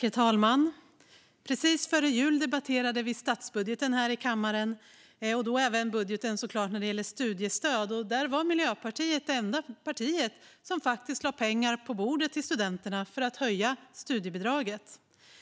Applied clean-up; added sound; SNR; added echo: none; none; none; none.